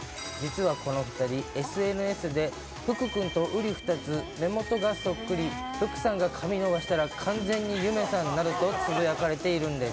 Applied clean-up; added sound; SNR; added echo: none; Toilet flush; 19 dB; none.